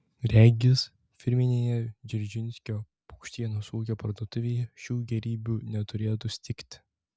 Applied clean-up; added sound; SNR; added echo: none; none; none; none.